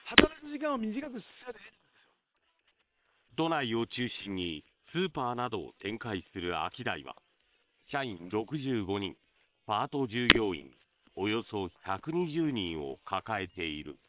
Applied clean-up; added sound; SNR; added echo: neural separator model SepFormer WHAM!.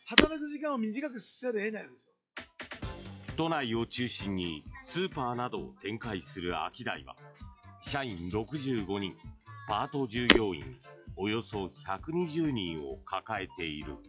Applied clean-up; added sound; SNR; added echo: classical method log-MMSE.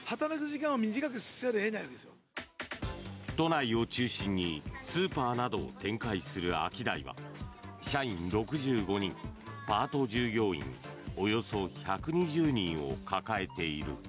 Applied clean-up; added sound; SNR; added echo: none; none; none; none.